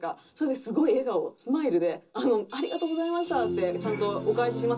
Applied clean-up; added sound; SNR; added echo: none; none; none; reverberation time 0.2 s.